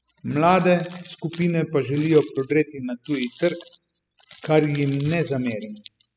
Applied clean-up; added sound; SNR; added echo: classical method spectral subtraction.